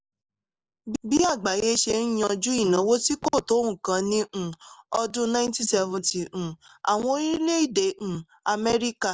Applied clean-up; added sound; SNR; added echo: neural mask model Resemble Enhance denoiser.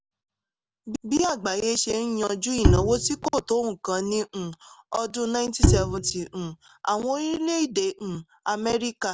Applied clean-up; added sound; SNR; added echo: none; Bowed string instrument; -3 dB; none.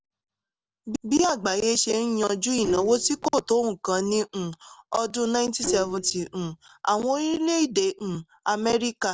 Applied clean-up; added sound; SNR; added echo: neural separator model SepFormer DNS4.